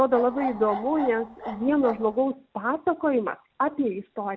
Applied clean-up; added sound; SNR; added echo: none; Bark; 9 dB; none.